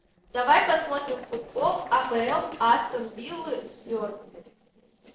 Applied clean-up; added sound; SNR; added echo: neural separator model SepFormer DNS4.